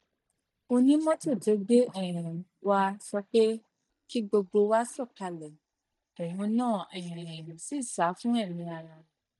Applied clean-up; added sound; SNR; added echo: neural mask model DeepFilterNet 3.